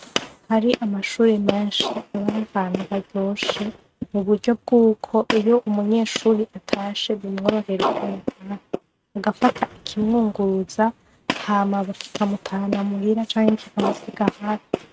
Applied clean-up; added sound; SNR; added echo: neural mask model RNNoise.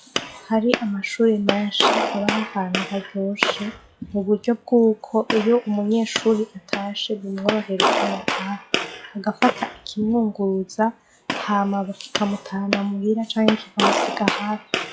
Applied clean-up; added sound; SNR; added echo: classical method log-MMSE.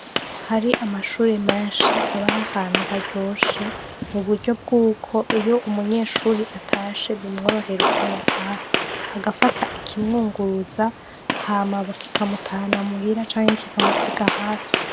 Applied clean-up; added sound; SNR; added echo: none; Gunshot, gunfire; 2 dB; none.